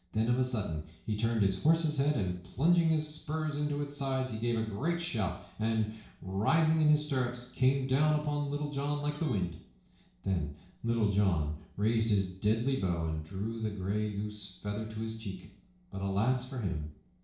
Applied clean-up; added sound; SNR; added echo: neural separator model SepFormer DNS4.